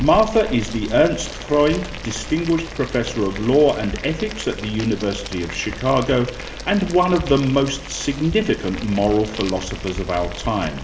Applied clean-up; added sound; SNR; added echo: none; Boiling; 11 dB; reverberation time 2.3 s.